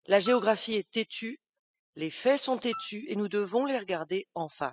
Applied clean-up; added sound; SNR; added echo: classical method spectral subtraction.